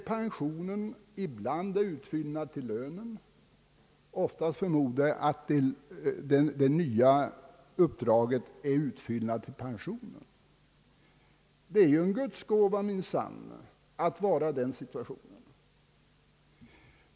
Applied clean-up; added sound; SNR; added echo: none; none; none; none.